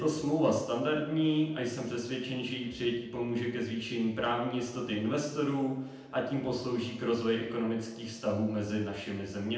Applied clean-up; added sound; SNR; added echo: none; none; none; reverberation time 0.9 s.